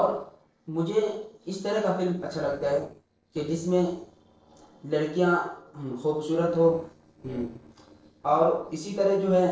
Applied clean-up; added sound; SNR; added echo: neural separator model SepFormer DNS4.